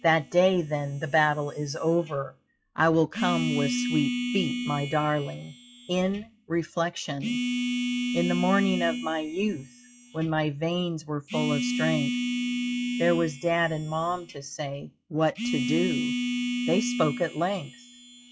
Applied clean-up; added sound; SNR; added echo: classical method log-MMSE.